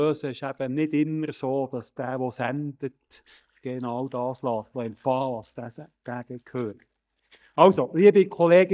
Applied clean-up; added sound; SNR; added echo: neural mask model DeepFilterNet 3.